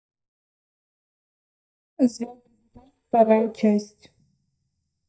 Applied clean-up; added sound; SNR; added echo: neural mask model DeepFilterNet 3.